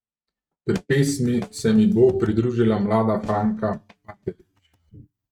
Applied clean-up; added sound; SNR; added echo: neural mask model RNNoise.